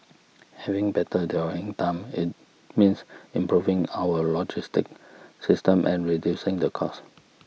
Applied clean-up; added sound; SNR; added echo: none; none; none; none.